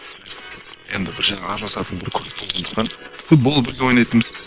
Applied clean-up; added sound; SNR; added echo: neural separator model SepFormer WHAM!.